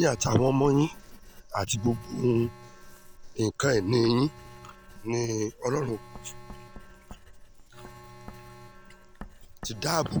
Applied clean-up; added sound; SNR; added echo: none; Writing + Alarm; 16 dB; none.